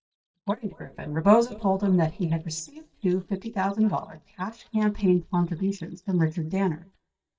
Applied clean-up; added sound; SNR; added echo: neural mask model DeepFilterNet 3.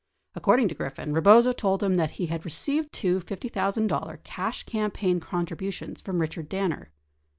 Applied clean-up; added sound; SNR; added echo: none; none; none; none.